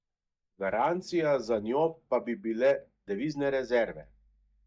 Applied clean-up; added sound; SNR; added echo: neural mask model DeepFilterNet 3.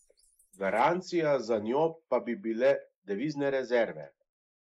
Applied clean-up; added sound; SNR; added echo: neural mask model Resemble Enhance denoiser.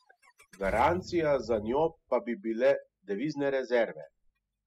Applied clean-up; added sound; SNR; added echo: classical method spectral subtraction.